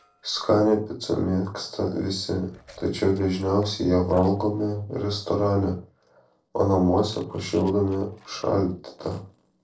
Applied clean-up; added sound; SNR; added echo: neural separator model SepFormer DNS4.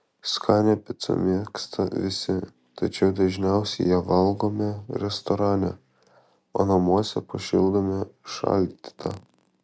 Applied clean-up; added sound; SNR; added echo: none; none; none; none.